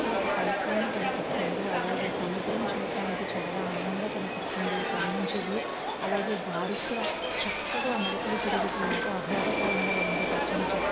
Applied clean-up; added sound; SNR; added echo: none; Subway, metro, underground; -5 dB; none.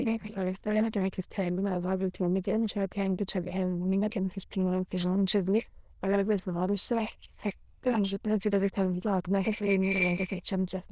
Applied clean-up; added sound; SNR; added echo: neural diffusion model UNIVERSE++.